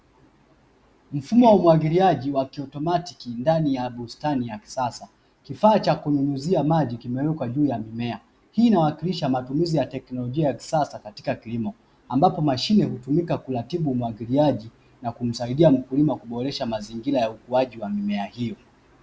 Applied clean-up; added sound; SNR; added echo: none; none; none; none.